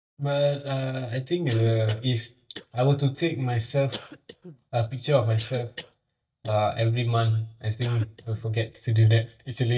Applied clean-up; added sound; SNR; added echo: neural mask model DeepFilterNet 3.